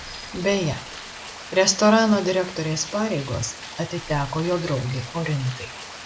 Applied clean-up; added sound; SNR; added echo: none; Rain; 14 dB; none.